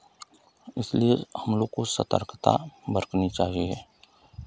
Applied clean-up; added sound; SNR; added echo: none; none; none; none.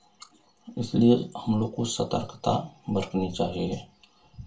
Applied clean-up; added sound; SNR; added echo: none; none; none; reverberation time 0.2 s.